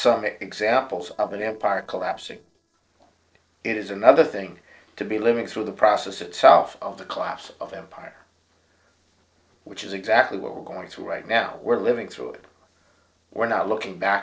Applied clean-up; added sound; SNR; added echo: neural separator model SepFormer DNS4.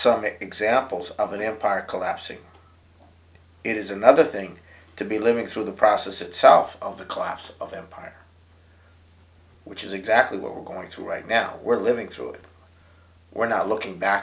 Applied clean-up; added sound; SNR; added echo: none; none; none; none.